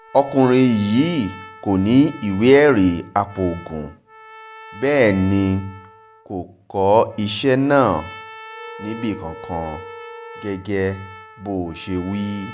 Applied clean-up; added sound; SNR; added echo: none; Trumpet + Wind instrument, woodwind instrument; 19 dB; none.